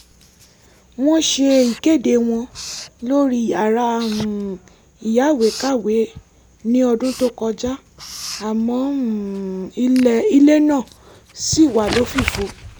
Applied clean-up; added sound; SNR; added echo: none; Writing; 15 dB; none.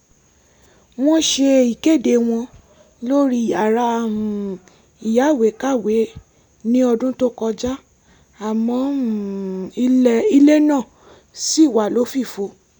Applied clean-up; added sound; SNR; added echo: none; none; none; none.